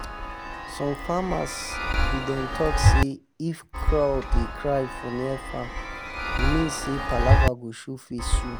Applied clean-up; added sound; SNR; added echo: none; Chime; -4 dB; none.